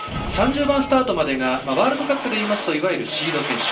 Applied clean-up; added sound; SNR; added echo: none; Thunder; 15 dB; reverberation time 0.3 s.